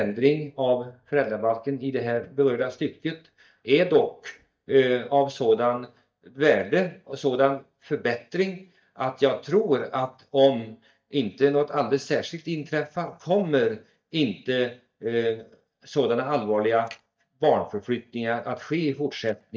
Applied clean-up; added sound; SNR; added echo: neural mask model DeepFilterNet 3.